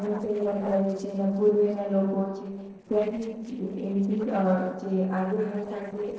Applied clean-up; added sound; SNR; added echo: neural separator model SepFormer DNS4.